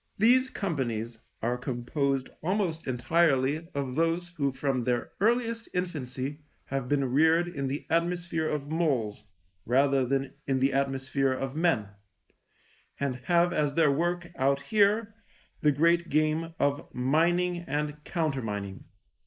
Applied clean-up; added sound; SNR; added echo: neural mask model Resemble Enhance denoiser.